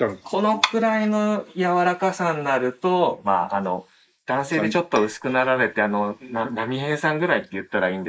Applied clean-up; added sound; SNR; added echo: neural mask model Resemble Enhance denoiser.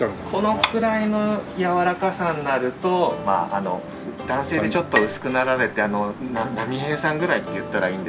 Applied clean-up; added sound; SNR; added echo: none; Bowed string instrument; 9 dB; none.